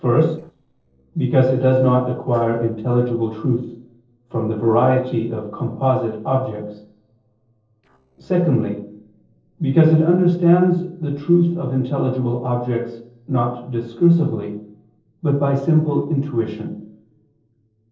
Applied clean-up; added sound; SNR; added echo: neural separator model SepFormer DNS4.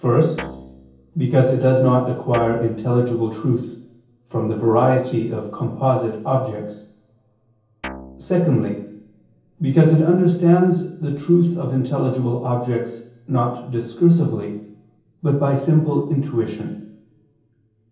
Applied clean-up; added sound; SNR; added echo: none; Guitar; 17 dB; reverberation time 0.7 s.